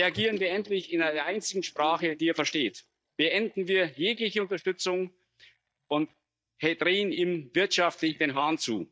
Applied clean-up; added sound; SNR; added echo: neural mask model DeepFilterNet 3.